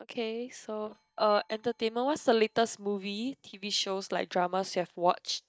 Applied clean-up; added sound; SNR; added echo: neural mask model DeepFilterNet 3.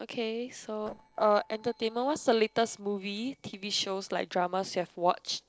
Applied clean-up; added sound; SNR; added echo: neural separator model SepFormer DNS4.